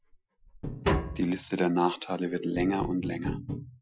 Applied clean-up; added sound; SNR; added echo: classical method Wiener filter.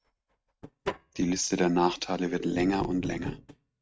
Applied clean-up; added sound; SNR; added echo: neural mask model RNNoise.